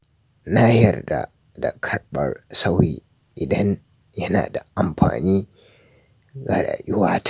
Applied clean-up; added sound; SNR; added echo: none; none; none; none.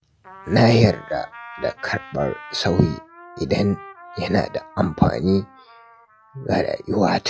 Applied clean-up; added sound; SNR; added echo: classical method log-MMSE.